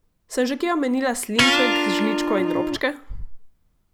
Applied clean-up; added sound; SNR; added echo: none; Electric guitar; -2 dB; none.